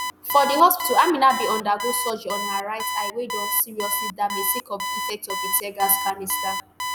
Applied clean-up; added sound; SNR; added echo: none; Alarm; 6 dB; none.